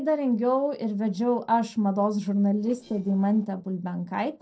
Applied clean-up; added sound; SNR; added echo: neural separator model SepFormer DNS4.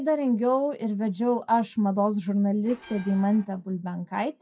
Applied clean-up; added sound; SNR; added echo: classical method WPE with log-MMSE.